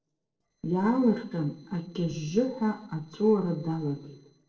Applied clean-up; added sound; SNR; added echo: neural separator model SepFormer DNS4.